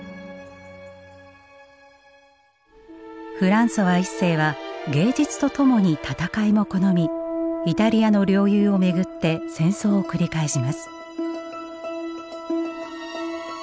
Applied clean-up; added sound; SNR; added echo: none; none; none; none.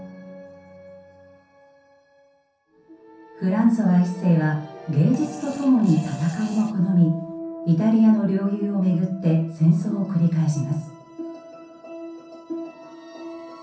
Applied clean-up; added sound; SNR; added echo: none; Fart; 19 dB; reverberation time 0.6 s.